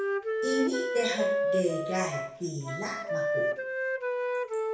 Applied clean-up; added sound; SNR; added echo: none; Wind instrument, woodwind instrument; -3 dB; reverberation time 0.5 s.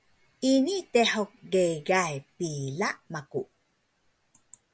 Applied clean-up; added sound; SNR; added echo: none; none; none; none.